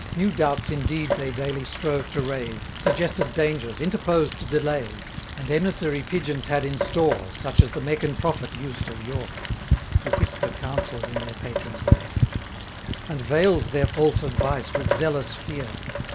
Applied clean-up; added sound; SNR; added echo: none; Rain; 1 dB; none.